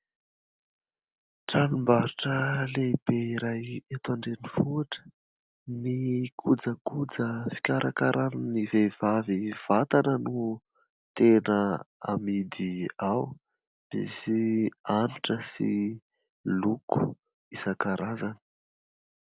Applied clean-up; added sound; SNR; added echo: none; none; none; none.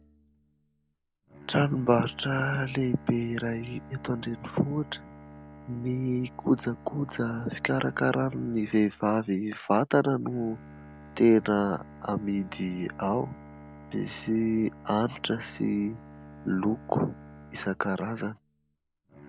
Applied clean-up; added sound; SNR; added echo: none; Bowed string instrument; 19 dB; none.